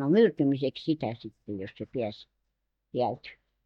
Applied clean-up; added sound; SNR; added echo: neural mask model DeepFilterNet 3.